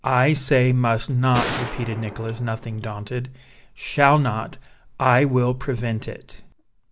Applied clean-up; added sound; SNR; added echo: none; Gunshot, gunfire; 9 dB; none.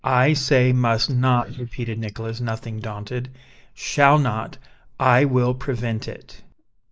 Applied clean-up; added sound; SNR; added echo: neural mask model Resemble Enhance denoiser.